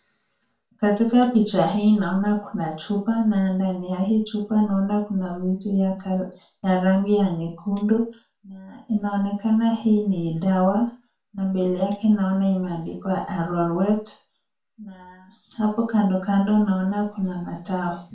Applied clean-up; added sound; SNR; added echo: none; Tambourine; 19 dB; reverberation time 0.3 s.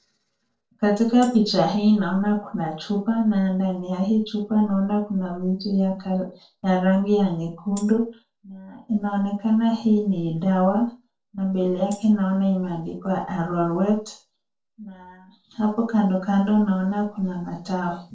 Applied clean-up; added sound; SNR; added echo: neural separator model SepFormer DNS4.